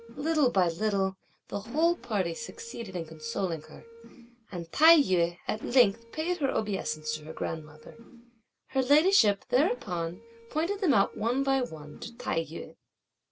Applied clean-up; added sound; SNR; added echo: none; Mechanisms; 20 dB; none.